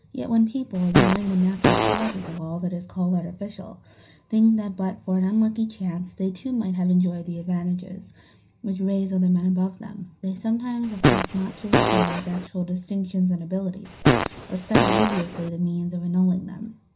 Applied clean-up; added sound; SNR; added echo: none; Fart; -2 dB; reverberation time 0.4 s.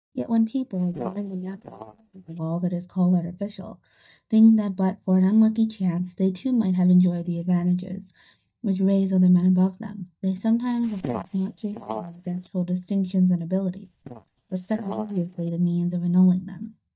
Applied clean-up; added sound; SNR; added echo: neural mask model DeepFilterNet 3.